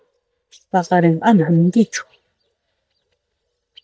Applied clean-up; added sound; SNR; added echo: neural mask model DeepFilterNet 3.